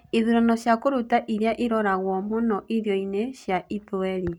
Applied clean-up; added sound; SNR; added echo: none; none; none; none.